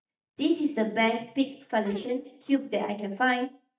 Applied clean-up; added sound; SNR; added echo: neural mask model DeepFilterNet 3.